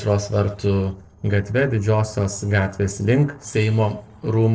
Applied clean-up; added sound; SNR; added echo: neural separator model SepFormer DNS4.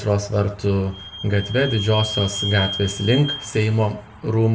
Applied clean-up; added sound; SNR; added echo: none; Squeak / Vehicle; 11 dB; reverberation time 0.5 s.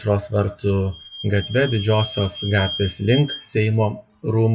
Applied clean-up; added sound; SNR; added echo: classical method WPE with log-MMSE.